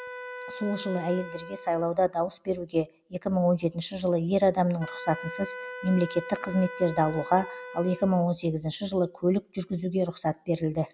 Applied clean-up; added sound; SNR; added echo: none; Wind instrument, woodwind instrument; 15 dB; none.